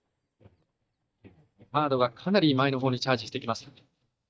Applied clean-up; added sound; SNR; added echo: neural mask model DeepFilterNet 3.